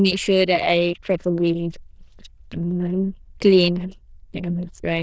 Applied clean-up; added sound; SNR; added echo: neural diffusion model UNIVERSE++.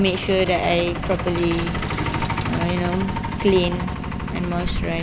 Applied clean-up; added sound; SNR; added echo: none; Truck; 3 dB; none.